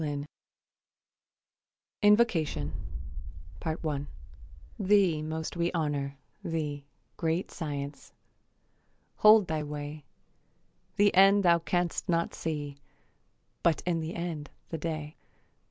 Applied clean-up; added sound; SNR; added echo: none; Boom; 6 dB; none.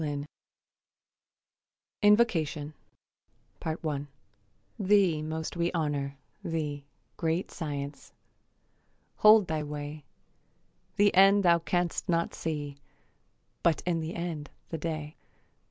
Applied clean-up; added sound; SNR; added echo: none; none; none; none.